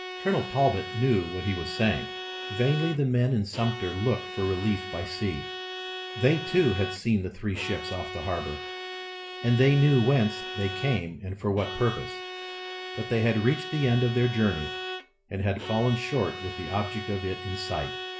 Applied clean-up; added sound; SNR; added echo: none; Bowed string instrument; 10 dB; reverberation time 0.4 s.